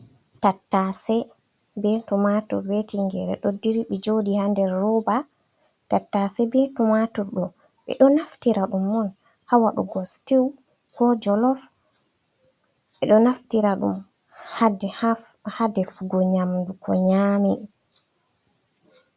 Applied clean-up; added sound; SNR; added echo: none; none; none; none.